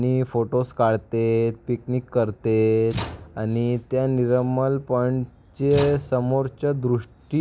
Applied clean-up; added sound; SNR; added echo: none; Slam / Tools; 13 dB; none.